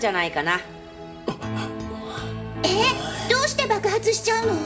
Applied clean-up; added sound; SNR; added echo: none; none; none; reverberation time 2.0 s.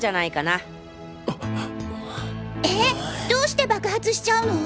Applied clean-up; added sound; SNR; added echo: none; none; none; none.